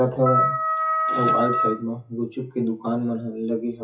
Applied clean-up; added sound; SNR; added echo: classical method WPE with log-MMSE.